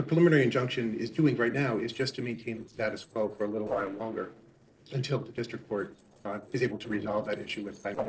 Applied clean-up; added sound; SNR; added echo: neural separator model SepFormer DNS4.